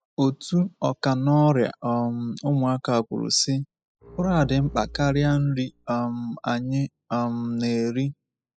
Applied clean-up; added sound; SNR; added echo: classical method spectral subtraction.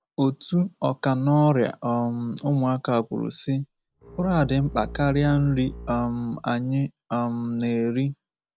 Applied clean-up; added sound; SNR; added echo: none; Bowed string instrument; 15 dB; none.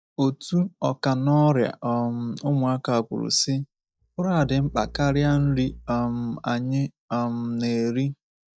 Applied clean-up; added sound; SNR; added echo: neural mask model DeepFilterNet 3.